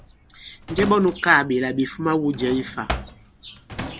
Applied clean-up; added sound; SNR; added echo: none; Drawer open or close; 12 dB; none.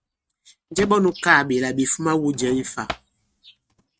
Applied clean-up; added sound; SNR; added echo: neural mask model RNNoise.